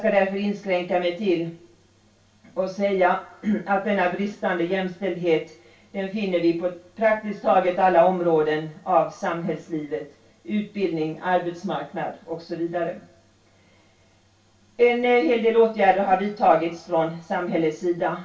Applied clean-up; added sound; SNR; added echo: none; none; none; reverberation time 0.2 s.